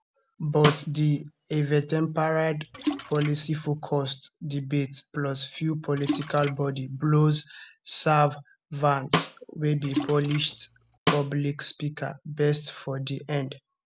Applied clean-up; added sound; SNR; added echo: none; Snare drum + Splash, splatter; 5 dB; none.